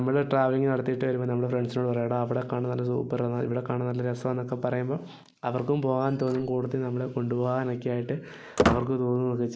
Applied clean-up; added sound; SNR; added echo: none; Squeak; 6 dB; none.